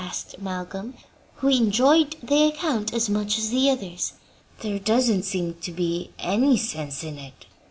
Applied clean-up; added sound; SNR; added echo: none; none; none; none.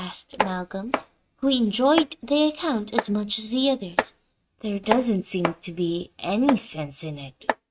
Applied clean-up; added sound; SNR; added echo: neural mask model RNNoise.